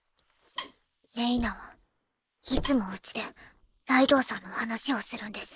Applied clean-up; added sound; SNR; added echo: neural mask model Resemble Enhance denoiser.